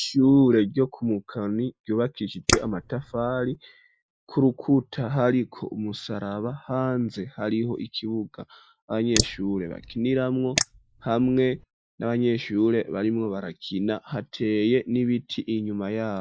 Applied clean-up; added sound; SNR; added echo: neural mask model Resemble Enhance denoiser.